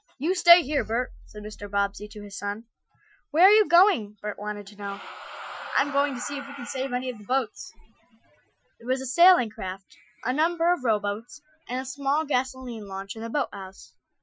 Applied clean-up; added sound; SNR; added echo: classical method Wiener filter.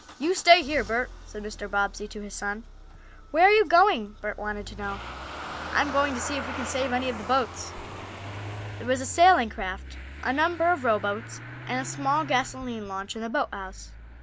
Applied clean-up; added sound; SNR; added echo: none; Engine starting / Motor vehicle (road); 12 dB; none.